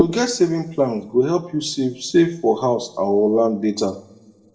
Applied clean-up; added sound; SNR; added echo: none; none; none; reverberation time 0.6 s.